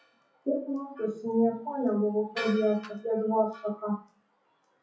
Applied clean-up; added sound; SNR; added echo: classical method WPE with log-MMSE.